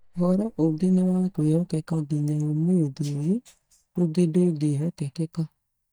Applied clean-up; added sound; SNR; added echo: neural mask model DeepFilterNet 3.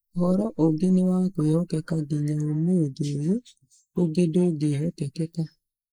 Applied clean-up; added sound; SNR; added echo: neural mask model Resemble Enhance denoiser.